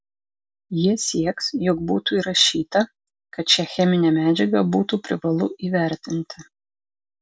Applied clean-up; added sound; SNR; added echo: none; none; none; none.